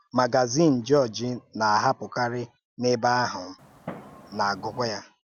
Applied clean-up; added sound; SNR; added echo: none; Fireworks; 17 dB; none.